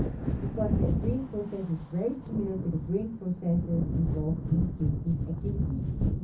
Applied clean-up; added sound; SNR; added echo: none; Thunder / Wind; 0 dB; reverberation time 0.3 s.